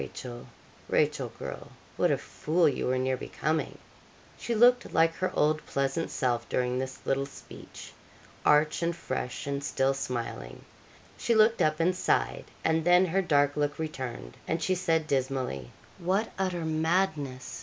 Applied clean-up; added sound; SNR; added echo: none; none; none; none.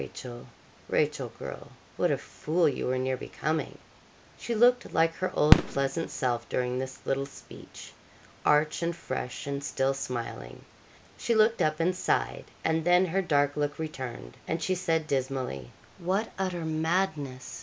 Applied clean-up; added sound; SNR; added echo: none; Fireworks; 0 dB; none.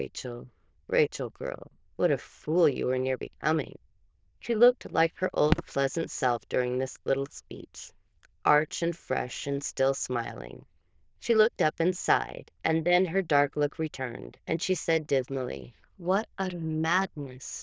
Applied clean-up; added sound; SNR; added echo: neural diffusion model UNIVERSE++.